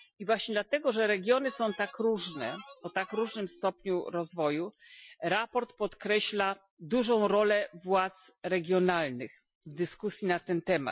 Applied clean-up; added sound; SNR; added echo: classical method Wiener filter.